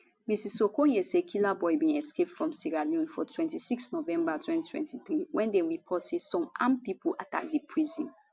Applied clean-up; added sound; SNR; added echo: none; none; none; none.